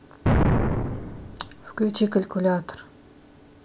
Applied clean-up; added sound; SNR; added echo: none; Explosion; -3 dB; none.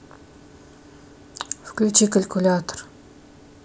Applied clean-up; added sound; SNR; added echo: none; none; none; none.